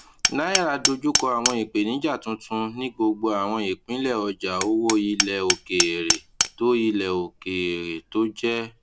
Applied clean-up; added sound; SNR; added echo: none; Hammer; 5 dB; none.